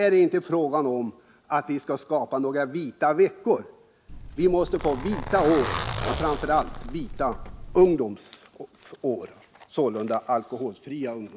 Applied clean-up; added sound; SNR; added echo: none; Zipper (clothing); 7 dB; none.